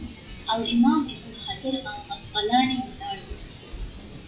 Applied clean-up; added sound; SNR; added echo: classical method WPE with log-MMSE.